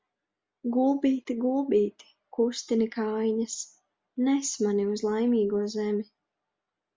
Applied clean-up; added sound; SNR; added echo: none; none; none; none.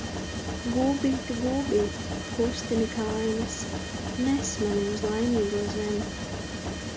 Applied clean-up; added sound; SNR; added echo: none; Mechanisms; 4 dB; none.